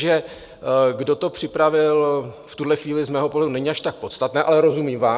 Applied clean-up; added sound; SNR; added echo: none; none; none; none.